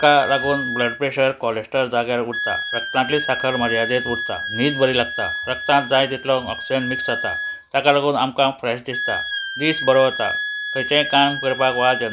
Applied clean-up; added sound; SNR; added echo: none; Wind instrument, woodwind instrument; 7 dB; none.